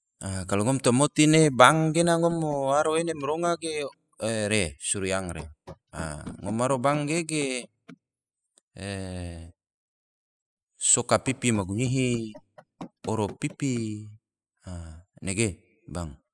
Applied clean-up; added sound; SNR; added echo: classical method spectral subtraction.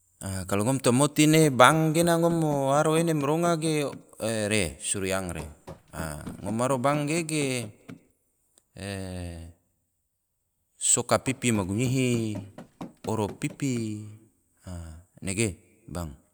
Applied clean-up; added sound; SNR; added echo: none; Run; 17 dB; none.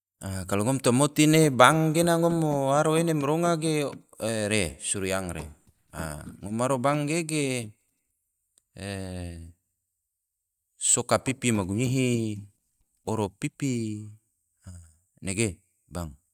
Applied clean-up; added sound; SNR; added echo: neural mask model DeepFilterNet 3.